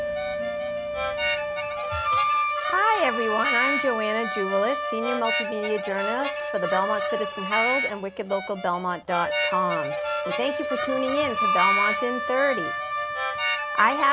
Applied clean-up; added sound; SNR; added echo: none; Wind instrument, woodwind instrument + Harmonica; -1 dB; none.